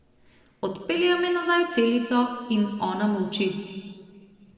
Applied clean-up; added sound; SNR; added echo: none; none; none; reverberation time 1.9 s.